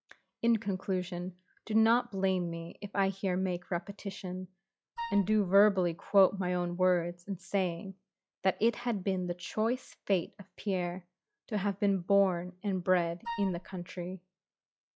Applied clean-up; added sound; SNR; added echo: classical method log-MMSE.